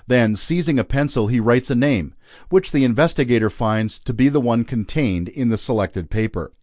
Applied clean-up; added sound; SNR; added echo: none; none; none; none.